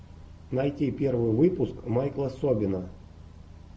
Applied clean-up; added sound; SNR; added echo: none; none; none; none.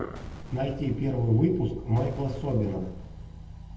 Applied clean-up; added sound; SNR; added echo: none; Boom; 16 dB; reverberation time 0.8 s.